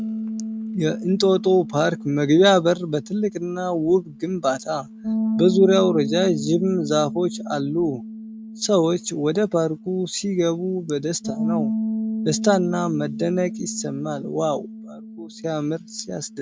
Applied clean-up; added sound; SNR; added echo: neural mask model RNNoise.